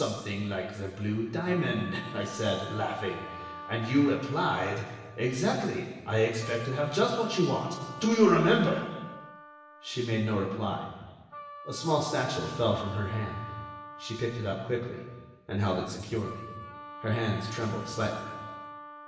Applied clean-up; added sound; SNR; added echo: none; Wind instrument, woodwind instrument; 15 dB; reverberation time 1.2 s.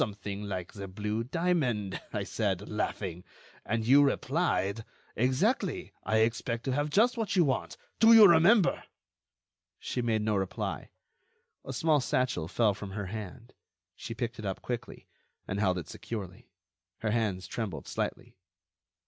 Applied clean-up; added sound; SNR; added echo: none; none; none; none.